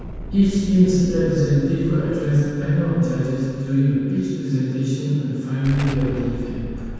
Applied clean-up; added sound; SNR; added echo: none; Explosion; 14 dB; reverberation time 2.1 s.